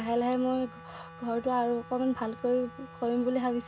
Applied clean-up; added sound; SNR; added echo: none; Wind instrument, woodwind instrument; 18 dB; reverberation time 0.2 s.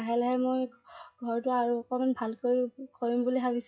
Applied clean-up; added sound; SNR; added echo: classical method WPE with log-MMSE.